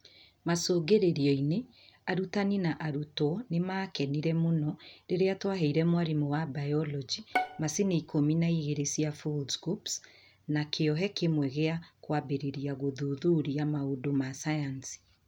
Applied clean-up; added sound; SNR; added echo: none; Bowed string instrument; 8 dB; none.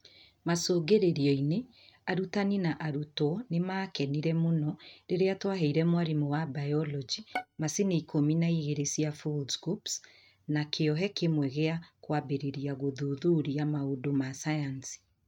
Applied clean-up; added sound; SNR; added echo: neural mask model RNNoise.